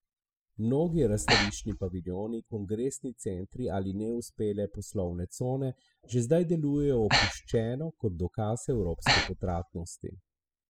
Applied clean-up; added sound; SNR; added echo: classical method spectral subtraction.